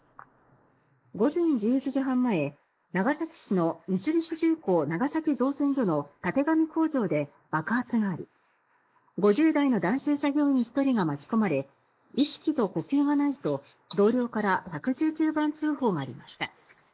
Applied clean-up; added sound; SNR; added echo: neural mask model Resemble Enhance denoiser.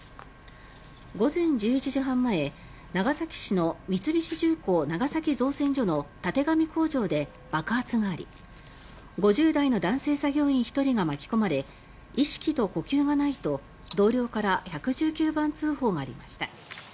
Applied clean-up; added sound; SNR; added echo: none; none; none; none.